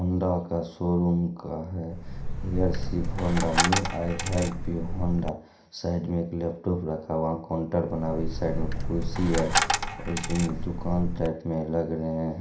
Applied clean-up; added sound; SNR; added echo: none; Coin (dropping); 0 dB; reverberation time 0.5 s.